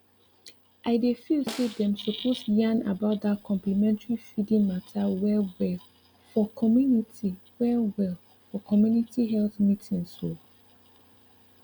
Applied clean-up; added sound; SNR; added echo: none; Snare drum; 15 dB; none.